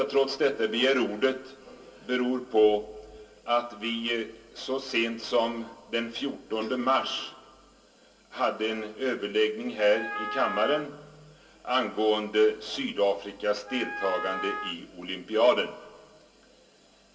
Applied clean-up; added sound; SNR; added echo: none; Wind instrument, woodwind instrument; 7 dB; reverberation time 0.2 s.